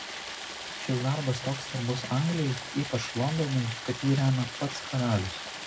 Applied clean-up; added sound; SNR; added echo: none; Stream; 9 dB; reverberation time 0.4 s.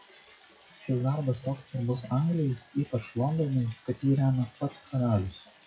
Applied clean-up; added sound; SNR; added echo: classical method WPE with log-MMSE.